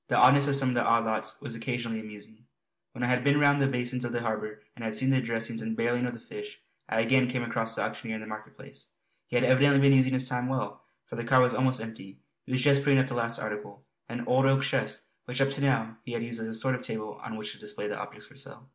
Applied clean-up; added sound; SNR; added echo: none; none; none; none.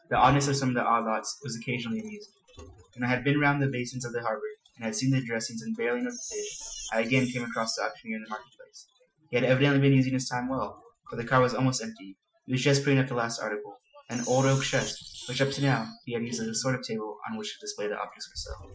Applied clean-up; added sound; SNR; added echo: classical method Wiener filter.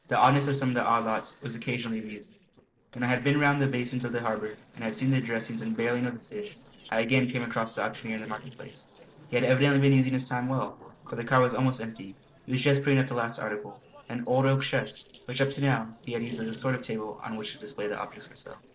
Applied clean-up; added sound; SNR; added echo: neural separator model SepFormer DNS4.